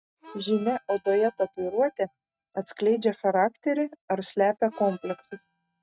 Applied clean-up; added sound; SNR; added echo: neural mask model RNNoise.